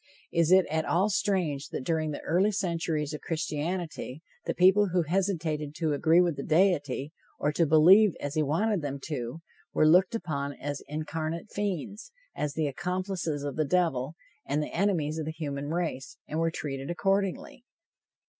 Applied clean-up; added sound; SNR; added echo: none; none; none; none.